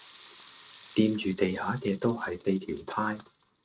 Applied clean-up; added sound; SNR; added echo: neural mask model RNNoise.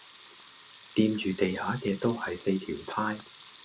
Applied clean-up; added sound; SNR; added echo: none; Sink (filling or washing) / Water tap, faucet / Liquid; 16 dB; none.